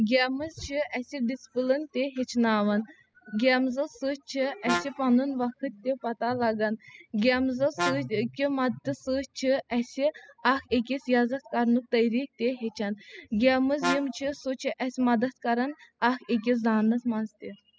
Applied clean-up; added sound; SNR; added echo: classical method spectral subtraction.